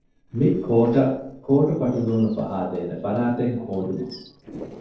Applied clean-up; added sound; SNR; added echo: neural separator model SepFormer DNS4.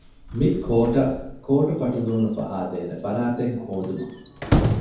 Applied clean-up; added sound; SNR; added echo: none; Squeak / Slam / Wood; 4 dB; reverberation time 0.9 s.